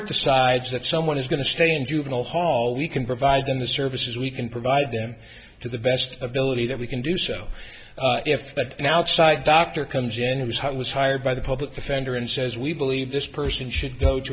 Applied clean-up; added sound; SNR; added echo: none; none; none; none.